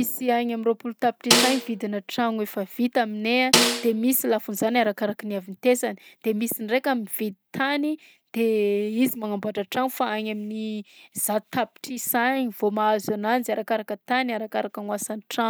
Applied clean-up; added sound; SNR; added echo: none; Snare drum; -1 dB; none.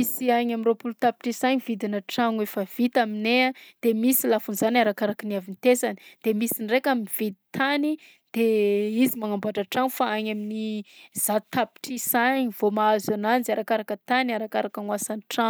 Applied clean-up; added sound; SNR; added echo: none; none; none; none.